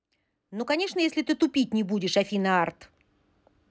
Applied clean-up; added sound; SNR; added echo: none; none; none; none.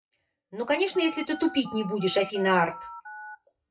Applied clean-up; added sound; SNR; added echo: classical method WPE with log-MMSE.